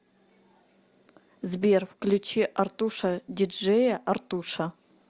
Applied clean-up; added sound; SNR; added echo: none; none; none; none.